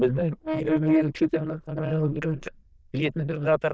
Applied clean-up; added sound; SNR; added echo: neural diffusion model UNIVERSE++.